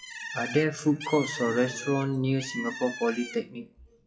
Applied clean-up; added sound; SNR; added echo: classical method WPE with log-MMSE.